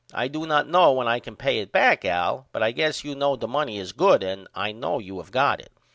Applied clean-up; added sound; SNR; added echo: none; none; none; none.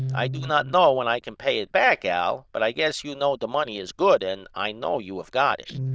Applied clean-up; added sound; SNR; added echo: neural diffusion model UNIVERSE++.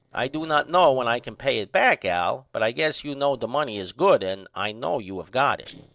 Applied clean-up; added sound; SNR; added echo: neural separator model SepFormer DNS4.